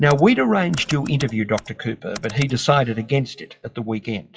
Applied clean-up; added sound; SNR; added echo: classical method WPE with log-MMSE.